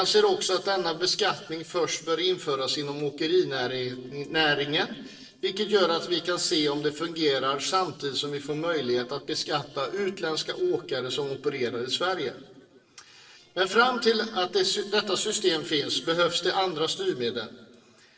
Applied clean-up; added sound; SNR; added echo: neural separator model SepFormer DNS4.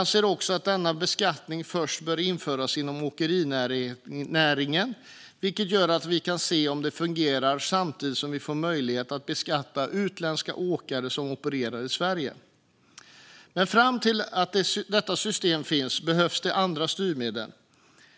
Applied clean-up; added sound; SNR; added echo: none; none; none; none.